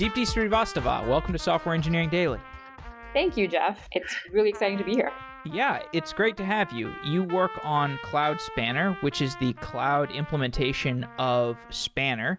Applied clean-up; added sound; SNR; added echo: none; Trumpet; 15 dB; none.